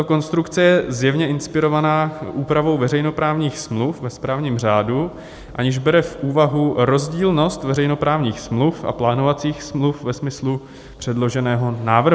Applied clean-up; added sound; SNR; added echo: none; none; none; none.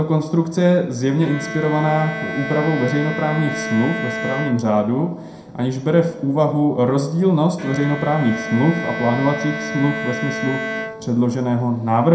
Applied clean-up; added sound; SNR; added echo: none; Bowed string instrument; 10 dB; reverberation time 0.4 s.